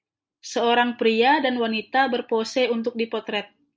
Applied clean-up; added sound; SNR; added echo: none; none; none; none.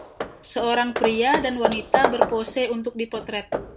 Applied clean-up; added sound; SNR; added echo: none; Hammer / Wood; 2 dB; none.